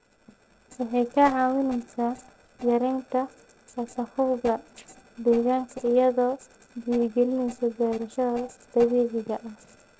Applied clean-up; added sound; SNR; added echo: neural separator model SepFormer DNS4.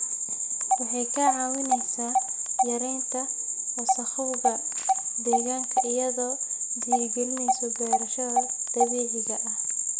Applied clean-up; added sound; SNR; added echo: none; Telephone; 2 dB; none.